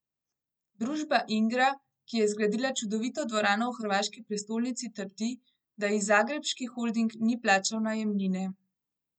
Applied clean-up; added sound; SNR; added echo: none; none; none; none.